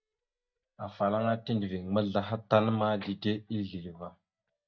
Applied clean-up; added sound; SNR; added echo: neural mask model DeepFilterNet 3.